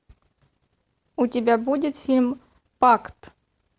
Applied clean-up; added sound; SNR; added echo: none; none; none; none.